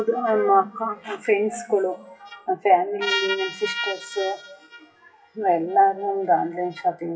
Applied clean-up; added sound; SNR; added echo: classical method WPE with log-MMSE.